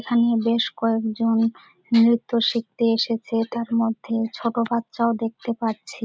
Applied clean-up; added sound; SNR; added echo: none; none; none; none.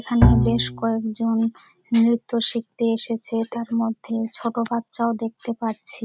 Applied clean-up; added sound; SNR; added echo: none; Bowed string instrument; -3 dB; none.